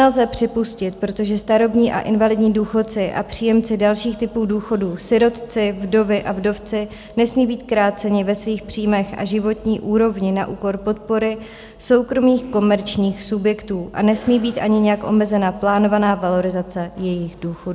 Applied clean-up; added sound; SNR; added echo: none; none; none; none.